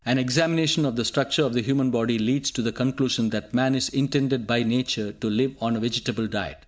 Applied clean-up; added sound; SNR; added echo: none; none; none; none.